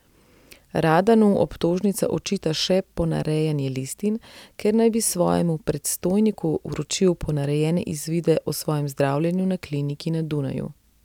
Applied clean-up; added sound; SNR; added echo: none; none; none; none.